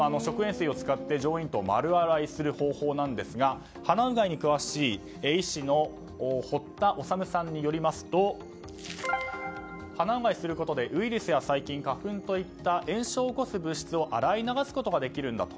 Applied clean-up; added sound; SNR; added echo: none; none; none; none.